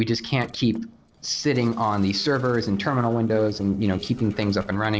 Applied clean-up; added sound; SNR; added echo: neural separator model SepFormer DNS4.